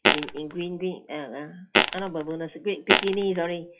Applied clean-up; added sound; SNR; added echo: classical method WPE with log-MMSE.